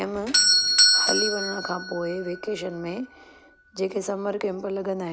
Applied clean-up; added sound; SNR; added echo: none; Doorbell; -4 dB; none.